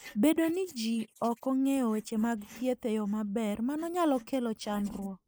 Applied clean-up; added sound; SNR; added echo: neural mask model Resemble Enhance denoiser.